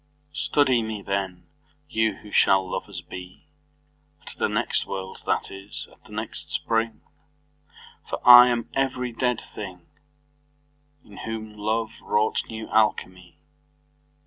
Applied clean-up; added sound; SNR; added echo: none; none; none; none.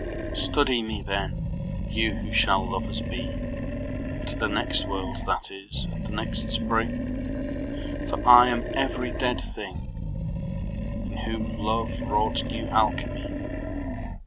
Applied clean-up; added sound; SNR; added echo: none; Animal; 1 dB; none.